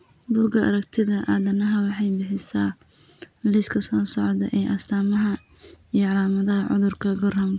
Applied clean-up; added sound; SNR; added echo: none; none; none; none.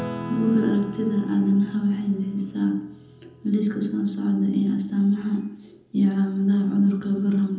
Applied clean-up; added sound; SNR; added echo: none; Acoustic guitar / Strum; 16 dB; reverberation time 0.8 s.